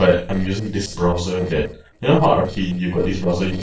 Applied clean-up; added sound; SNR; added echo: neural separator model SepFormer DNS4.